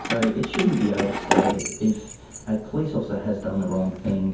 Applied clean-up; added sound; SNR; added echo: none; Keys jangling; 5 dB; reverberation time 0.6 s.